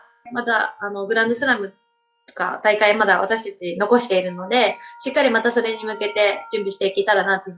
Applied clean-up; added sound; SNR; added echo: classical method log-MMSE.